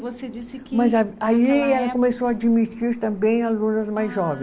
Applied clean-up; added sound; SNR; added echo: none; none; none; none.